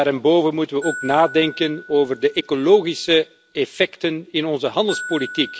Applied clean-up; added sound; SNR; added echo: none; Glockenspiel; 17 dB; none.